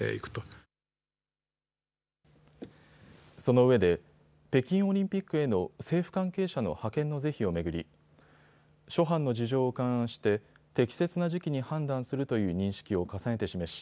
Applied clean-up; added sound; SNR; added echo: none; none; none; none.